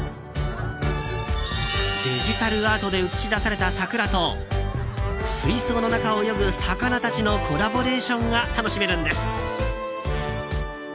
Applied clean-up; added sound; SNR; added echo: none; Cheering; 19 dB; none.